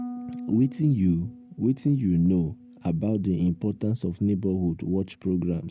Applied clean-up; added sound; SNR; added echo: none; Harp; 17 dB; none.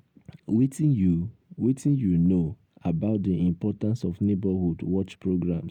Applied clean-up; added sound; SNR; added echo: none; none; none; none.